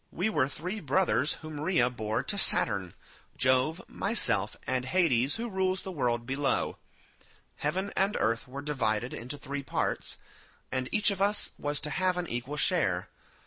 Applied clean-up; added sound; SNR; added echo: none; none; none; none.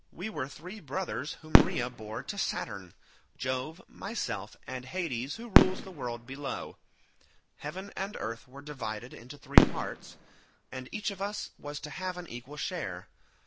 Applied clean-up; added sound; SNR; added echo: none; Fireworks; -5 dB; none.